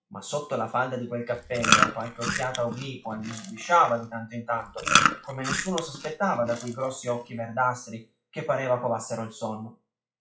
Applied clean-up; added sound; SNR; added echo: classical method WPE with log-MMSE.